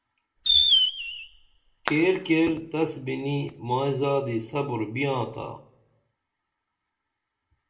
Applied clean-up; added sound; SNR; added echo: none; Fireworks; -4 dB; reverberation time 0.4 s.